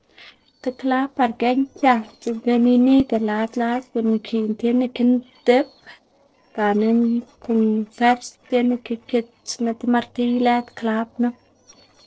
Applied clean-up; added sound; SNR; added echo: neural separator model SepFormer DNS4.